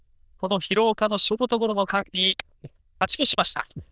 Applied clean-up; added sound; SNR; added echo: neural diffusion model UNIVERSE++.